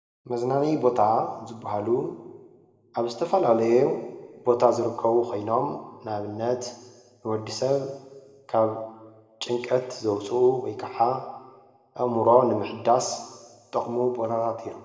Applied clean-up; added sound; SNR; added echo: none; none; none; reverberation time 1.3 s.